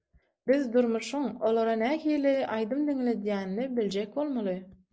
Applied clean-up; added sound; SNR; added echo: none; none; none; none.